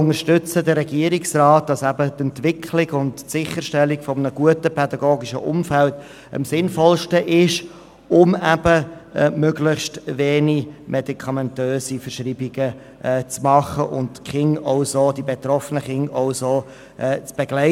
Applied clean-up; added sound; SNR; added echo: none; none; none; none.